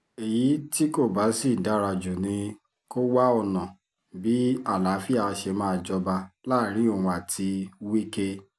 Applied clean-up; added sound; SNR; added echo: none; none; none; none.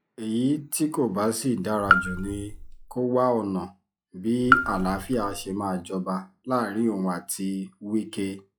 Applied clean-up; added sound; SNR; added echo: classical method log-MMSE.